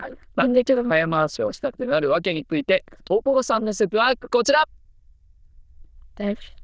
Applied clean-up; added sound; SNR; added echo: neural diffusion model UNIVERSE++.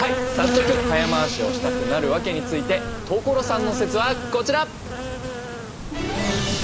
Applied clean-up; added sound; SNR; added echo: none; Insect; 2 dB; none.